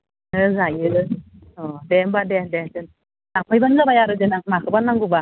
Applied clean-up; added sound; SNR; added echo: none; none; none; none.